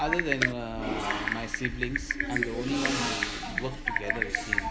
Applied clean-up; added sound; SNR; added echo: none; Typing; -2 dB; none.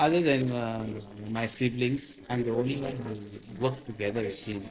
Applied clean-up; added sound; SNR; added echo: neural separator model SepFormer DNS4.